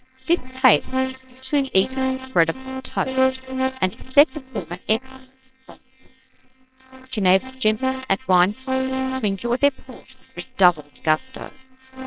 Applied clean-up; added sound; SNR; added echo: neural separator model SepFormer WHAMR!.